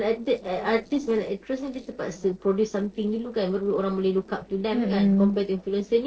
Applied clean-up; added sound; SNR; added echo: neural separator model SepFormer DNS4.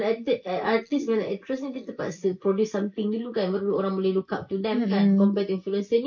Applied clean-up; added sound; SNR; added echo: neural mask model Resemble Enhance denoiser.